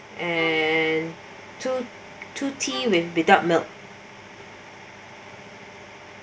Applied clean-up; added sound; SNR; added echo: none; Bowed string instrument; 19 dB; none.